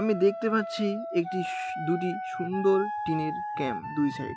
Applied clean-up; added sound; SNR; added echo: classical method Wiener filter.